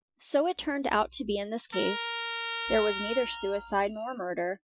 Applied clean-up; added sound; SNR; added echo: classical method Wiener filter.